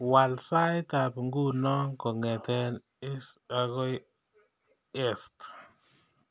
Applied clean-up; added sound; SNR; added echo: none; none; none; none.